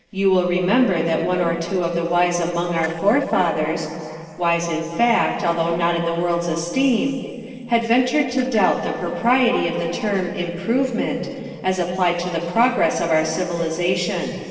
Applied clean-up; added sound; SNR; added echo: neural separator model SepFormer DNS4.